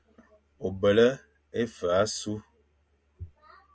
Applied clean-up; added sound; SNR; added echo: none; none; none; none.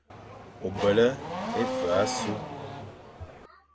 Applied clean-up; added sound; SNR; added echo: none; Race car, auto racing / Accelerating, revving, vroom; 4 dB; none.